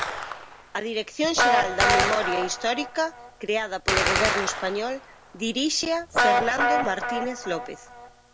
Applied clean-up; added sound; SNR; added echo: none; Gunshot, gunfire + Guitar; -2 dB; none.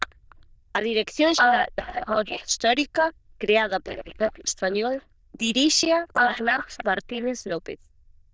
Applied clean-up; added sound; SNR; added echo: neural diffusion model UNIVERSE++.